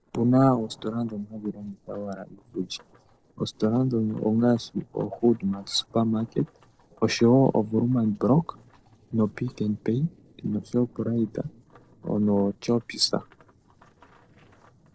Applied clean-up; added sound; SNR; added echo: neural separator model SepFormer DNS4.